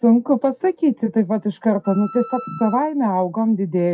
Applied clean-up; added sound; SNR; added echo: classical method WPE with log-MMSE.